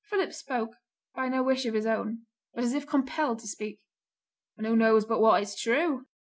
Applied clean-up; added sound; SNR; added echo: none; none; none; none.